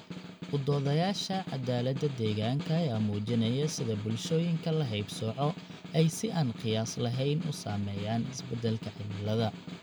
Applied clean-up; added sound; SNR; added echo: none; Snare drum; 11 dB; none.